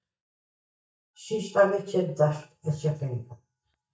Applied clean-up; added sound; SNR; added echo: neural mask model DeepFilterNet 3.